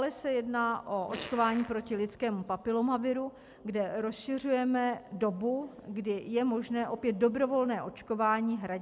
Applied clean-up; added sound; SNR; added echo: none; Fart; 14 dB; none.